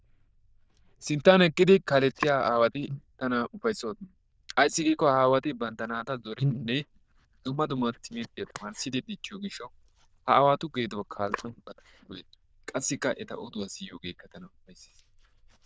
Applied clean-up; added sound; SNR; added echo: neural diffusion model UNIVERSE++.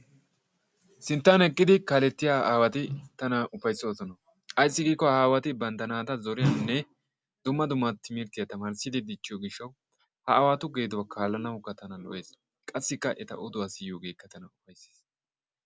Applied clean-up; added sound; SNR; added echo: none; none; none; none.